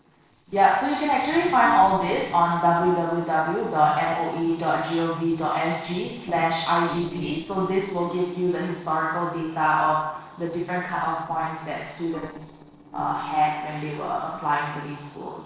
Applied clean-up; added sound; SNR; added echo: neural separator model SepFormer DNS4.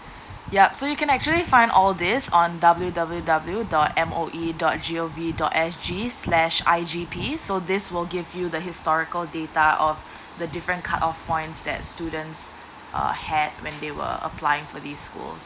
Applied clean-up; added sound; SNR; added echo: none; none; none; none.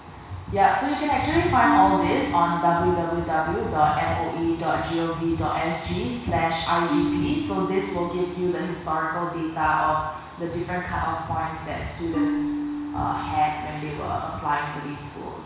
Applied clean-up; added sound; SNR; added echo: none; Marimba, xylophone; 9 dB; reverberation time 1.1 s.